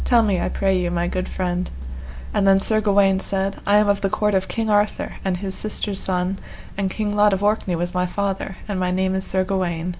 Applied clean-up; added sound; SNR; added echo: none; none; none; none.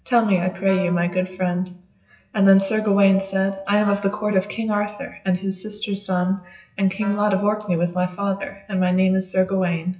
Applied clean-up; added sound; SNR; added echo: classical method WPE with log-MMSE.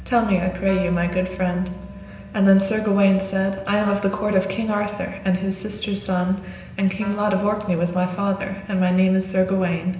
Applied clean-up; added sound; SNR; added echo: none; Wind instrument, woodwind instrument; 18 dB; reverberation time 0.9 s.